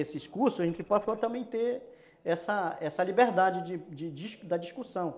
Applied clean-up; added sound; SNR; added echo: neural separator model SepFormer DNS4.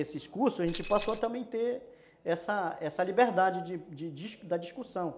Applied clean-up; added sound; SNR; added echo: none; Tambourine; -5 dB; none.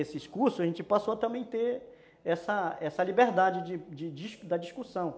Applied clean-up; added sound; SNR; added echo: none; none; none; none.